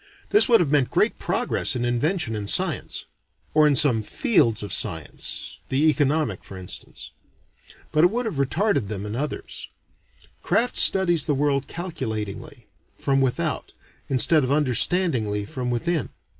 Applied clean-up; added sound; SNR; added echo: none; none; none; none.